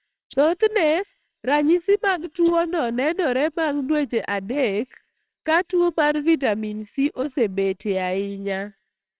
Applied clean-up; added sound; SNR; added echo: neural separator model SepFormer WHAMR!.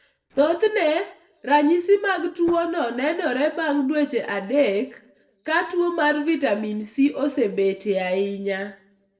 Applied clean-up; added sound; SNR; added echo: neural separator model SepFormer DNS4.